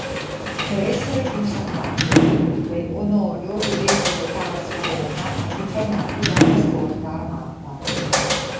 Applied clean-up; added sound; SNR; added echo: none; Sliding door / Slam; -5 dB; reverberation time 0.8 s.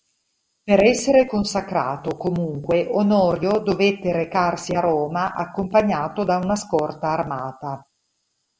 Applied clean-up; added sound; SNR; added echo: none; none; none; none.